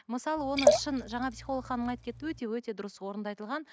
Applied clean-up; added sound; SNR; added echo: none; Liquid; -4 dB; none.